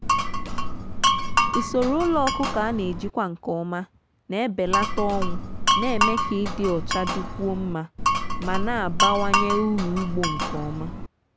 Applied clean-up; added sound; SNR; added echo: none; Glass; -3 dB; none.